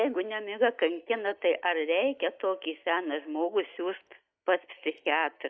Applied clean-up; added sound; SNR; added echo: neural mask model DeepFilterNet 3.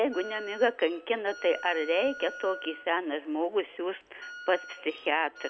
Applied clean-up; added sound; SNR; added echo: none; Wind instrument, woodwind instrument; 16 dB; none.